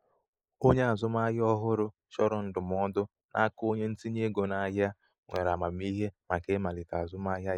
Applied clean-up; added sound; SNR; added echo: neural mask model Resemble Enhance denoiser.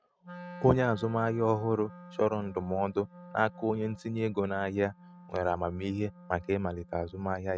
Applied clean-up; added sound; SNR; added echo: neural mask model RNNoise.